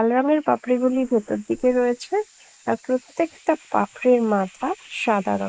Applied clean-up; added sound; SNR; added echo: neural mask model Resemble Enhance denoiser.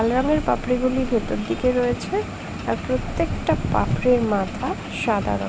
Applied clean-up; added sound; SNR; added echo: none; Bus / Engine; 13 dB; none.